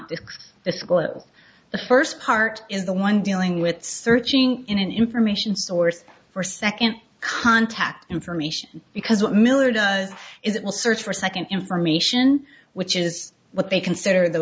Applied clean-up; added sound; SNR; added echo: none; none; none; none.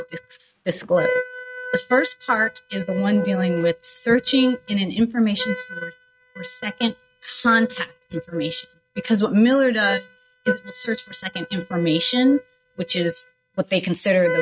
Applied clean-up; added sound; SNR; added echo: neural mask model RNNoise.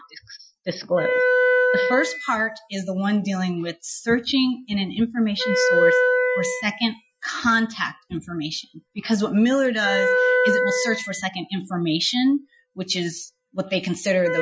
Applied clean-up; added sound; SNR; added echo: classical method Wiener filter.